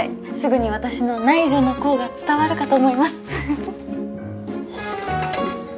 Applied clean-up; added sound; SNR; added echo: none; none; none; none.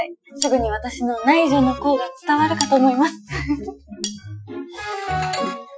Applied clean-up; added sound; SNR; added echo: classical method Wiener filter.